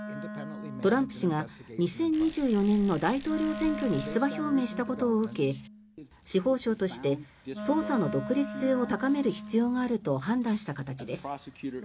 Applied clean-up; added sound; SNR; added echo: none; Wind instrument, woodwind instrument + Bicycle; 12 dB; none.